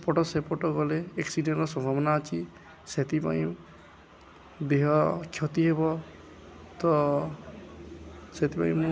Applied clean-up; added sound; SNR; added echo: none; none; none; none.